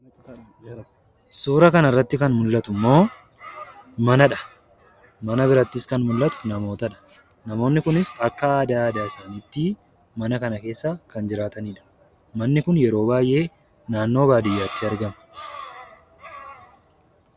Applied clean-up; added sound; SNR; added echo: none; none; none; none.